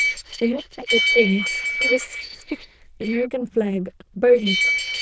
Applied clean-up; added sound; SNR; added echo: neural diffusion model UNIVERSE++.